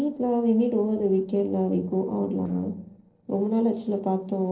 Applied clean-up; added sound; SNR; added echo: neural separator model SepFormer DNS4.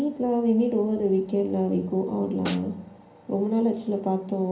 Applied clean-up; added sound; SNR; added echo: none; Snare drum; 17 dB; reverberation time 0.6 s.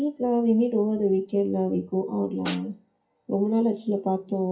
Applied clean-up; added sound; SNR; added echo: classical method WPE with log-MMSE.